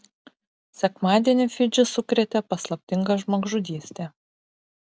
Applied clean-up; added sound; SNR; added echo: none; none; none; none.